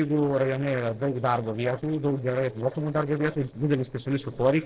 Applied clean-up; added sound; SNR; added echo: neural separator model SepFormer DNS4.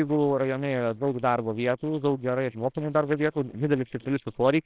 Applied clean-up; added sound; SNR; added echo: neural separator model SepFormer WHAMR!.